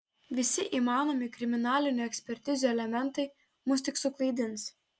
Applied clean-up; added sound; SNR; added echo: none; none; none; none.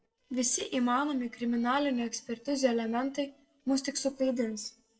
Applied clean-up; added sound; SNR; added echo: neural separator model SepFormer DNS4.